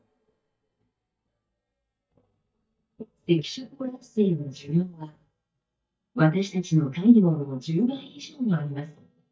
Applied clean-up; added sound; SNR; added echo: neural mask model DeepFilterNet 3.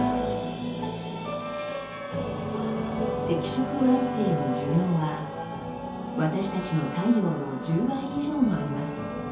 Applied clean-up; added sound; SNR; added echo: none; Trumpet; 19 dB; reverberation time 0.5 s.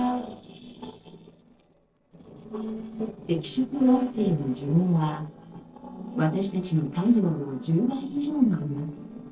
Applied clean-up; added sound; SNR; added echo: neural separator model SepFormer DNS4.